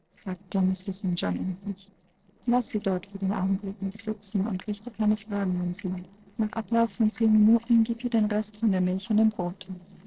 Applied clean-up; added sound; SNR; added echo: neural separator model SepFormer DNS4.